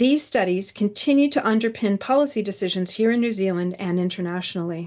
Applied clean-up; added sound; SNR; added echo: none; none; none; none.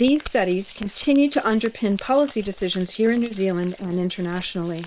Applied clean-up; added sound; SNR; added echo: neural separator model SepFormer WHAM!.